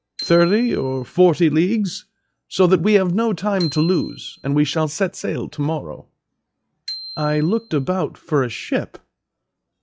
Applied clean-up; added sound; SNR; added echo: classical method log-MMSE.